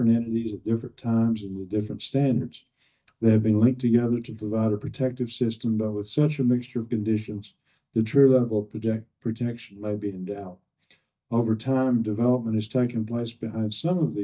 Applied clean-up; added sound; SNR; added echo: neural mask model DeepFilterNet 3.